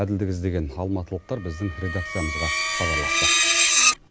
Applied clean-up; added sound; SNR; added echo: none; Screech; -4 dB; none.